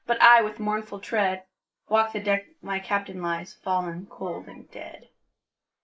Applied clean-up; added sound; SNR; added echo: neural mask model Resemble Enhance denoiser.